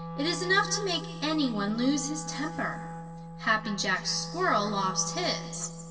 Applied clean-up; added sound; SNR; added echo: none; Wind instrument, woodwind instrument; 9 dB; reverberation time 2.6 s.